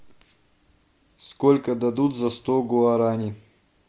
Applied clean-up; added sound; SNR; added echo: none; none; none; none.